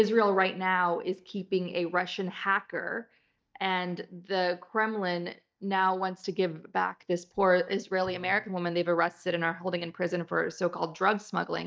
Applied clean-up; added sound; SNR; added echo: neural mask model DeepFilterNet 3.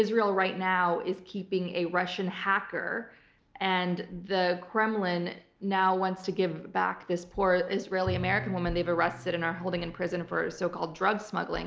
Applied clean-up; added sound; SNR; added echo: none; Bowed string instrument; 12 dB; none.